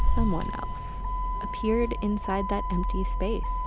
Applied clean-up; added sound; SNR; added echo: none; Motor vehicle (road); -3 dB; none.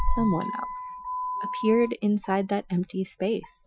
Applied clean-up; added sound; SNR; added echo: classical method Wiener filter.